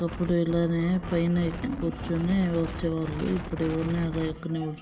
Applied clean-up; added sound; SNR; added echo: none; Wind; 10 dB; reverberation time 0.4 s.